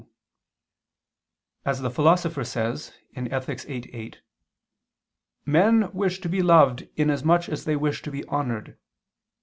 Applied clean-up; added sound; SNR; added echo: none; none; none; none.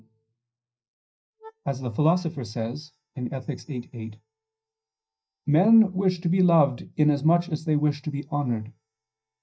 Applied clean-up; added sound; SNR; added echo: neural mask model DeepFilterNet 3.